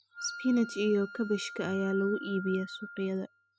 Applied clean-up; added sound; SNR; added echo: classical method spectral subtraction.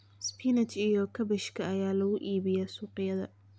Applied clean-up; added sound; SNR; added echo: none; none; none; none.